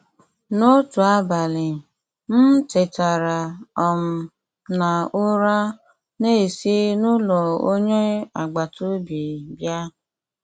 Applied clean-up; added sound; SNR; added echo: none; none; none; none.